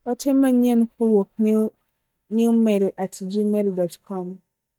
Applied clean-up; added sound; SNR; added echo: neural mask model DeepFilterNet 3.